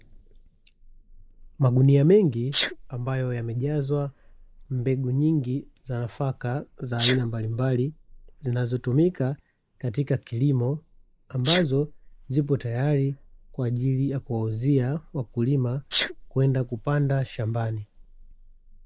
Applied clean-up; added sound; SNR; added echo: neural mask model Resemble Enhance denoiser.